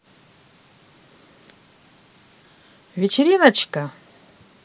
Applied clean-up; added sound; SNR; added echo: none; none; none; none.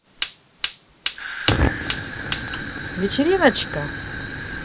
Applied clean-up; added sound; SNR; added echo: none; Fire; 1 dB; none.